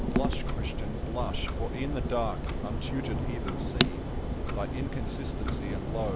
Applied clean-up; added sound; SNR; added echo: none; Clock; -5 dB; none.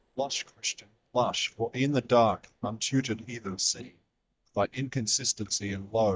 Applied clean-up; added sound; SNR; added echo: neural mask model DeepFilterNet 3.